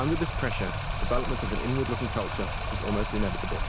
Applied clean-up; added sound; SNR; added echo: none; Stream; -2 dB; none.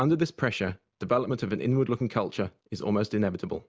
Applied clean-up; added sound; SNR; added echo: none; none; none; none.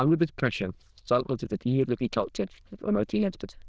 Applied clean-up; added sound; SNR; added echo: neural diffusion model UNIVERSE++.